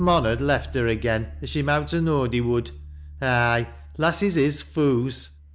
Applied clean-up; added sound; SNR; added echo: none; Bass guitar; 14 dB; none.